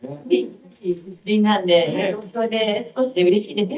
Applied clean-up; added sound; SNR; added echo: neural mask model DeepFilterNet 3.